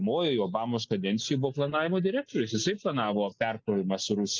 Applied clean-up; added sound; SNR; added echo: none; none; none; none.